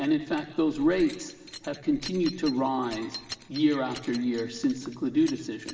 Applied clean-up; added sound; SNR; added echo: none; Keys jangling; 17 dB; reverberation time 1.6 s.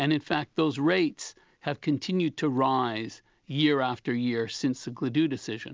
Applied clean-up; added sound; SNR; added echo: none; none; none; none.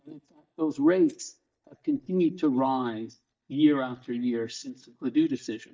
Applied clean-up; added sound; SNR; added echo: neural mask model DeepFilterNet 3.